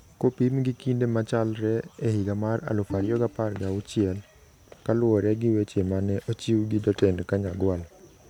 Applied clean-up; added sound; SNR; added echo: none; Bowed string instrument; 12 dB; none.